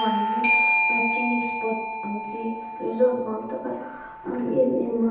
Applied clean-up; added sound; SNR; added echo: none; Bell / Doorbell; 0 dB; reverberation time 0.9 s.